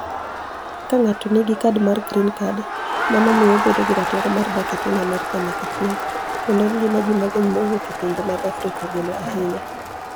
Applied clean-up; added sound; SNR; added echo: none; Crowd; 5 dB; none.